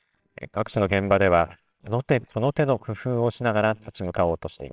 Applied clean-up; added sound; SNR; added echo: neural separator model SepFormer WHAMR!.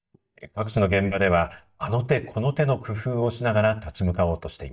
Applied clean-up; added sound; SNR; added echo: neural mask model DeepFilterNet 3.